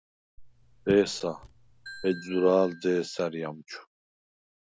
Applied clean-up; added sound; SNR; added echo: none; Ringtone / Bell + Raindrop / Drip; 16 dB; none.